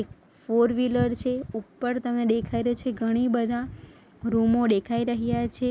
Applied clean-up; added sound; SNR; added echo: none; none; none; none.